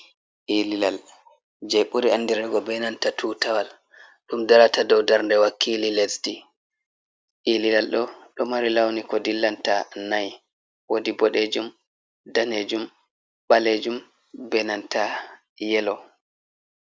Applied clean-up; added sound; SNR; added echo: none; none; none; none.